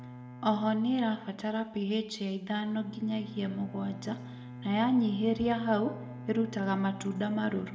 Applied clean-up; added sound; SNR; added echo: none; Bowed string instrument; 14 dB; reverberation time 0.7 s.